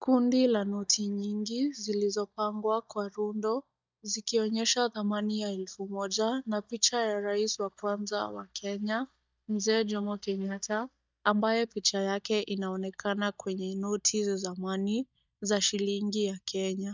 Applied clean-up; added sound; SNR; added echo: neural mask model DeepFilterNet 3.